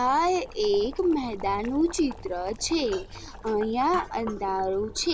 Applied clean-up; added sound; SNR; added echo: none; Boiling; 14 dB; none.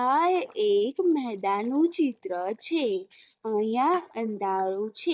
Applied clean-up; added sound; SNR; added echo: neural mask model DeepFilterNet 3.